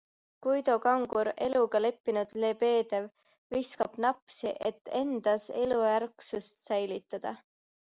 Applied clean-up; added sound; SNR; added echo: none; none; none; none.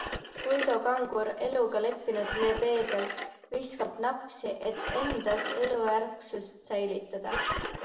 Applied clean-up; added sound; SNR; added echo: none; Engine; 7 dB; reverberation time 0.9 s.